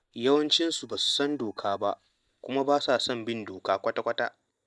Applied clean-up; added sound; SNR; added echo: neural mask model DeepFilterNet 3.